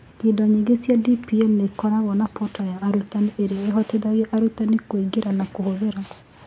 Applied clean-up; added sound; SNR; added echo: none; none; none; none.